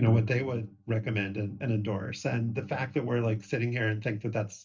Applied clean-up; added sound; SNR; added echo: neural mask model DeepFilterNet 3.